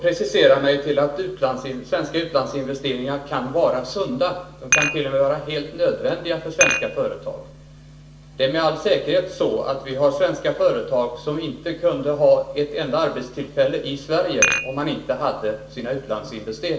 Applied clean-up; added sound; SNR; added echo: none; Dishes, pots, and pans; 3 dB; reverberation time 0.8 s.